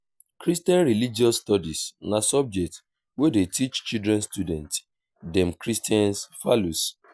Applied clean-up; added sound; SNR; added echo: none; none; none; none.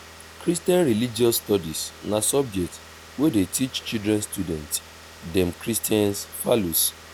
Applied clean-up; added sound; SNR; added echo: none; Car; 19 dB; none.